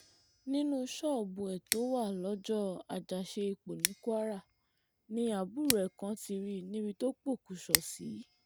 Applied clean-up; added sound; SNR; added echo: none; Scissors; 6 dB; none.